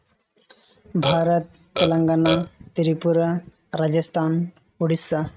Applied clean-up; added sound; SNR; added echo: neural mask model RNNoise.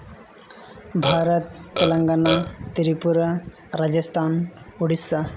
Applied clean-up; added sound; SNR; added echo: none; Burping, eructation; 2 dB; none.